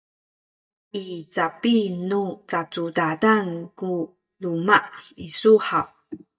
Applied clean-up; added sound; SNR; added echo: neural mask model DeepFilterNet 3.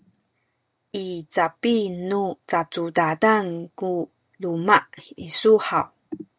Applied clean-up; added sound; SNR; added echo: none; none; none; none.